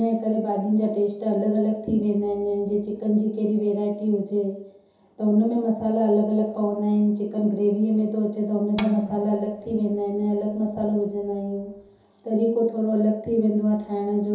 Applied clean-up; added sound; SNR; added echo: none; Bowed string instrument; 16 dB; reverberation time 2.8 s.